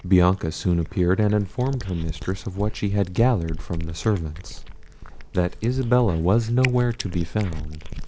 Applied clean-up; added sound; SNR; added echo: none; Cat; 10 dB; none.